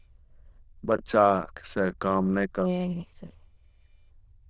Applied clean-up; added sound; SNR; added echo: neural diffusion model UNIVERSE++.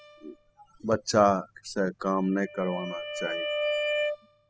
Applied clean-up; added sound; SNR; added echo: classical method spectral subtraction.